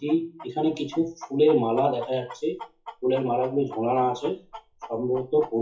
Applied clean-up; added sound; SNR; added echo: classical method WPE with log-MMSE.